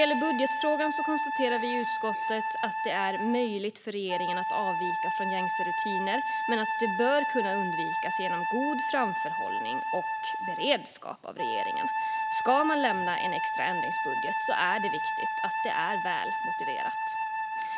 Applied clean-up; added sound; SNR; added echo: none; Wind instrument, woodwind instrument; -1 dB; none.